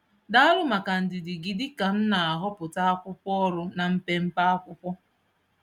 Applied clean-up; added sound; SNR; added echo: none; none; none; none.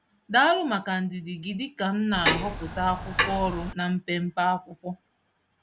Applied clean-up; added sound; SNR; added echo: none; Clock; -1 dB; none.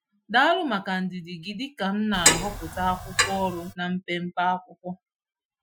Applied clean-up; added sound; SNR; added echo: classical method Wiener filter.